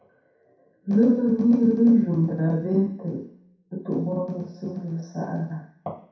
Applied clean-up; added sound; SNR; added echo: none; none; none; reverberation time 0.6 s.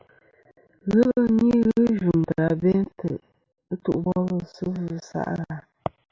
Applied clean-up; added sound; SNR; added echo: none; none; none; none.